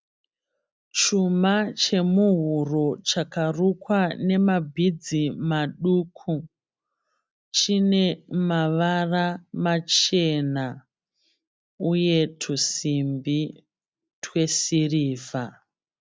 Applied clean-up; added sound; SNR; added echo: none; none; none; none.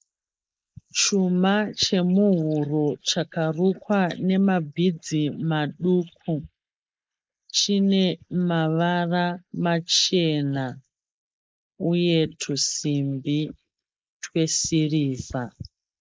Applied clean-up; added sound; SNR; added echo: neural mask model Resemble Enhance denoiser.